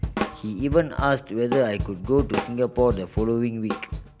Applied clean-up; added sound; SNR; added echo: none; Drum kit; 6 dB; none.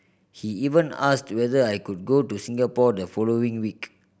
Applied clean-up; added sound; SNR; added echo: none; none; none; none.